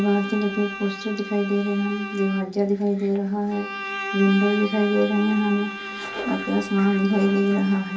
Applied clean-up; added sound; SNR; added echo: none; Bowed string instrument; 10 dB; reverberation time 0.3 s.